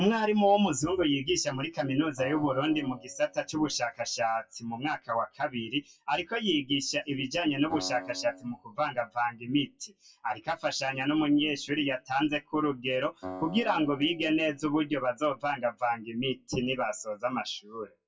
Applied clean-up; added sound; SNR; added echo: classical method WPE with log-MMSE.